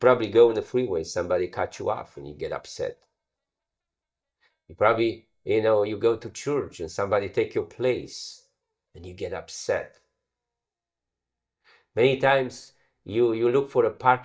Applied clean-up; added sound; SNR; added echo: neural mask model DeepFilterNet 3.